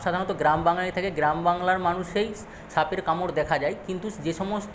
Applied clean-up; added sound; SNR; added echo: none; none; none; none.